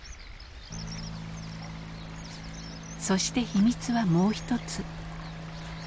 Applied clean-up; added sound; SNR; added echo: none; none; none; none.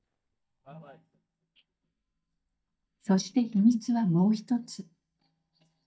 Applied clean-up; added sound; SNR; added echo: neural mask model DeepFilterNet 3.